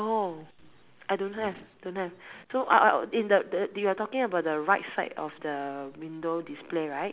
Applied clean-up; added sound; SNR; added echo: none; none; none; none.